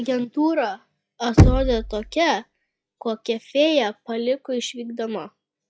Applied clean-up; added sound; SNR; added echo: classical method log-MMSE.